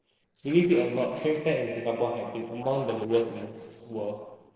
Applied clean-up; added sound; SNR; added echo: neural separator model SepFormer DNS4.